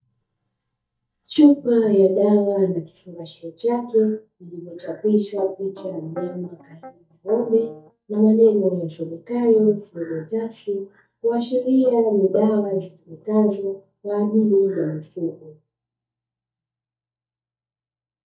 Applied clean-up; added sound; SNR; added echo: neural mask model DeepFilterNet 3.